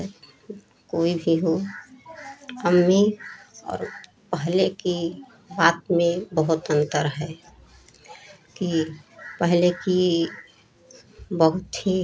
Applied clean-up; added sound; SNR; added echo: none; none; none; none.